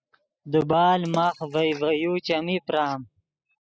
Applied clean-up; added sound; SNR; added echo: classical method spectral subtraction.